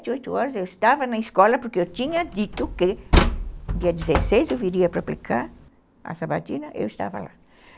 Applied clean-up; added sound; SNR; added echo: none; Slam; 2 dB; none.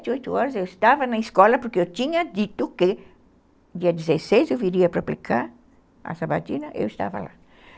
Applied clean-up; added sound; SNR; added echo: none; none; none; none.